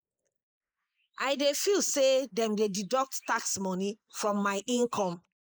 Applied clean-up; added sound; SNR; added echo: neural mask model Resemble Enhance denoiser.